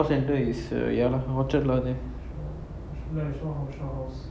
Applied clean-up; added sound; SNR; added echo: none; none; none; none.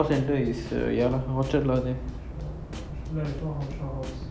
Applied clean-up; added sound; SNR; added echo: none; Snare drum / Drum kit; 15 dB; none.